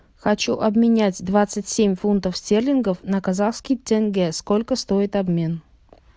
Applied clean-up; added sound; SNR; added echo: none; none; none; none.